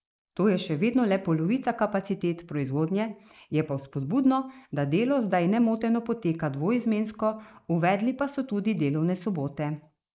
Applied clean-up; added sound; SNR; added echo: neural mask model Resemble Enhance denoiser.